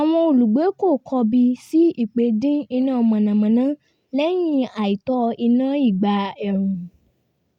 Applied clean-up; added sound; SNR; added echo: none; none; none; none.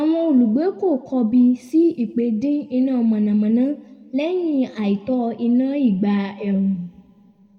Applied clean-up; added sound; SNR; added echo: none; none; none; reverberation time 1.4 s.